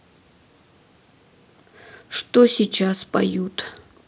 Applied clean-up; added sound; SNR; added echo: none; none; none; none.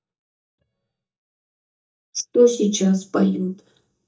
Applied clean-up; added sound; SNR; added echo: neural mask model DeepFilterNet 3.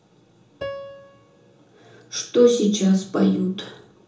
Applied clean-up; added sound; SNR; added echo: none; Piano; 18 dB; reverberation time 1.2 s.